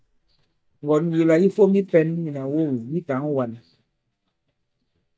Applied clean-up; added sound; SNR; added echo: neural mask model DeepFilterNet 3.